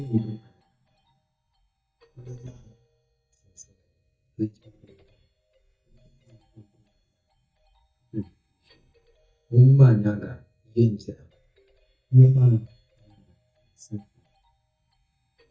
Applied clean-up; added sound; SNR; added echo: neural mask model DeepFilterNet 3.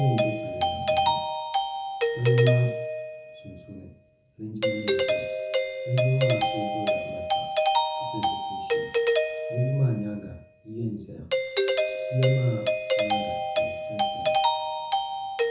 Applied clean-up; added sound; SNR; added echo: none; Doorbell; -4 dB; reverberation time 0.5 s.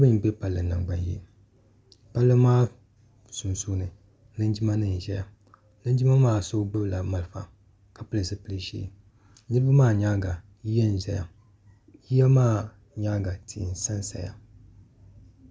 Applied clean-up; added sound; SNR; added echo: none; none; none; none.